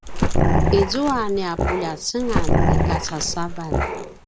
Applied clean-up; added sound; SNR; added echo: none; Growling; -5 dB; none.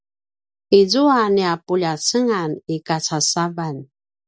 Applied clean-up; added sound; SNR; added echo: none; none; none; none.